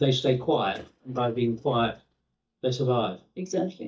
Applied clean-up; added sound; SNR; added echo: neural mask model DeepFilterNet 3.